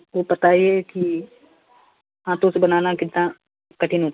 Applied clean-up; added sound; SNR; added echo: none; none; none; none.